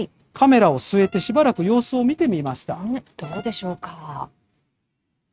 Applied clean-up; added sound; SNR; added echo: neural mask model RNNoise.